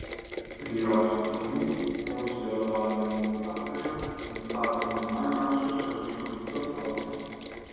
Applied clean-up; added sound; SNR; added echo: none; Rain; 9 dB; reverberation time 2.2 s.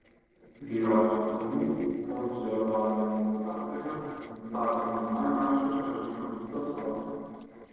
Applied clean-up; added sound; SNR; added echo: neural separator model SepFormer DNS4.